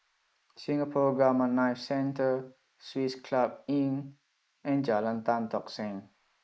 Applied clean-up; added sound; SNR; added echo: neural mask model Resemble Enhance denoiser.